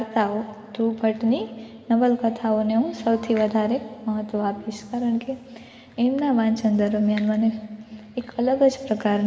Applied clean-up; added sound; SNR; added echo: none; none; none; reverberation time 2.5 s.